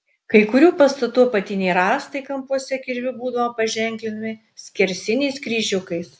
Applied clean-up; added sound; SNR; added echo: none; none; none; none.